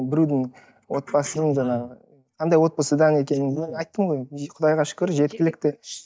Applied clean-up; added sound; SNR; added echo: neural mask model DeepFilterNet 3.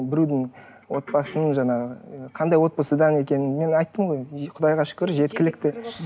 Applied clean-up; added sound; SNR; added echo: none; none; none; none.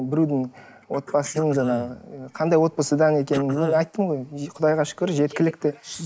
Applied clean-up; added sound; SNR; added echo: neural mask model Resemble Enhance denoiser.